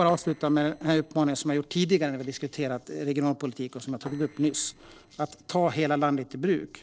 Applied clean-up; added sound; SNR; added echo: neural separator model SepFormer DNS4.